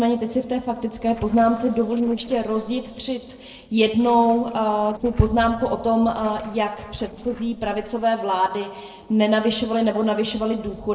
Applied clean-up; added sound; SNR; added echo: neural separator model SepFormer DNS4.